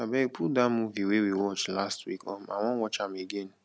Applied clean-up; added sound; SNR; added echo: none; none; none; none.